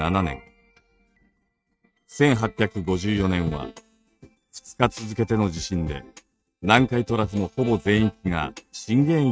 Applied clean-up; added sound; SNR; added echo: neural mask model RNNoise.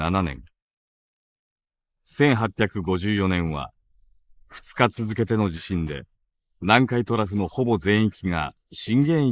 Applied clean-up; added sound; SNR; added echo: neural mask model Resemble Enhance denoiser.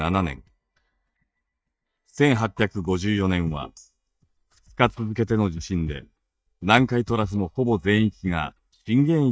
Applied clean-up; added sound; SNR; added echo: neural mask model DeepFilterNet 3.